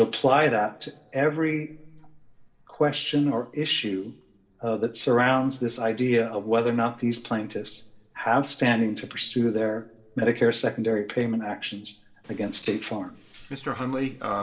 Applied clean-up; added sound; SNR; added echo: neural separator model SepFormer DNS4.